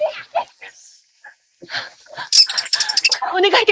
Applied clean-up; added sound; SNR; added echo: neural mask model Resemble Enhance denoiser.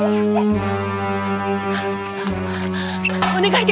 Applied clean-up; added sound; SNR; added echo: none; none; none; none.